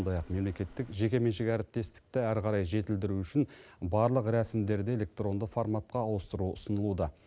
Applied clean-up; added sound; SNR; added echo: none; none; none; none.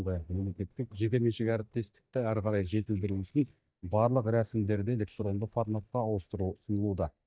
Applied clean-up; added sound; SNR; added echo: neural mask model DeepFilterNet 3.